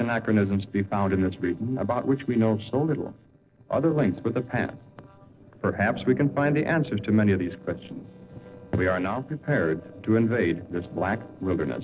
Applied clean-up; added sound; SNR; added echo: neural separator model SepFormer DNS4.